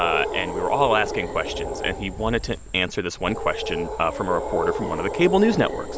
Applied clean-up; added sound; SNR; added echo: none; Animal; 5 dB; none.